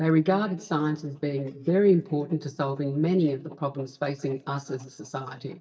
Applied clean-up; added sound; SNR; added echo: neural mask model DeepFilterNet 3.